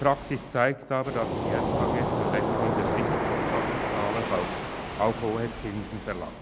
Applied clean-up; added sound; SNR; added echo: none; Waves, surf; -1 dB; none.